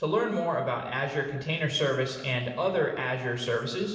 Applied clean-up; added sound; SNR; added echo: none; none; none; reverberation time 1.1 s.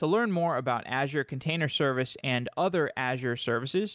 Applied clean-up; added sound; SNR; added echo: none; none; none; none.